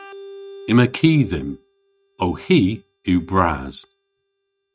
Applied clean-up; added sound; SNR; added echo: neural mask model RNNoise.